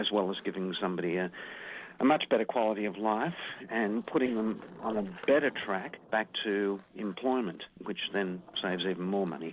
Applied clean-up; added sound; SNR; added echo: neural separator model SepFormer DNS4.